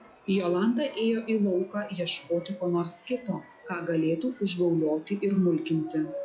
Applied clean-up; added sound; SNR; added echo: classical method log-MMSE.